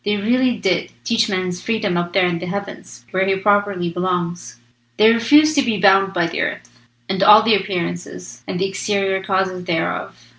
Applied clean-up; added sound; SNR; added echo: none; none; none; none.